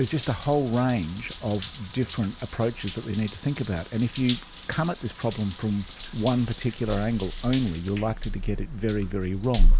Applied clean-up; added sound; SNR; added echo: none; Drip / Trickle, dribble / Bathtub (filling or washing) / Water tap, faucet; 0 dB; none.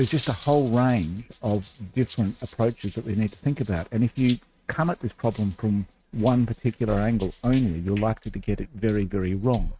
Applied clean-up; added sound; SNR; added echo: neural mask model RNNoise.